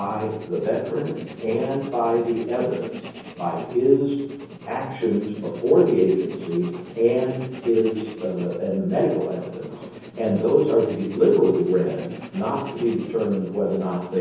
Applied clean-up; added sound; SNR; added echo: none; Writing; 15 dB; reverberation time 0.9 s.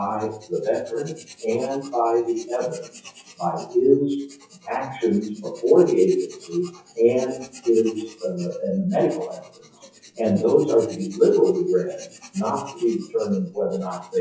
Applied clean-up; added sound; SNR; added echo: classical method WPE with log-MMSE.